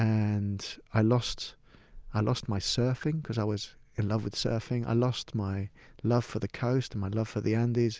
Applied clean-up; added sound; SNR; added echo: none; none; none; none.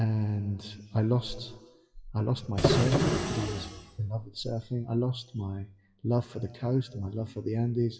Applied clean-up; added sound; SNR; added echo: classical method WPE with log-MMSE.